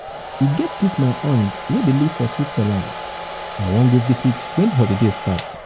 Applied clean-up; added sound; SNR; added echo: none; Domestic sounds, home sounds; 11 dB; none.